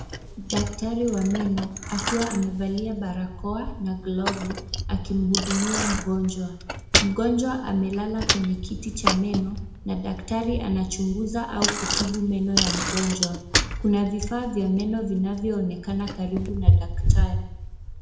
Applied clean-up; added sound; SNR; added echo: none; Bicycle; 1 dB; reverberation time 0.8 s.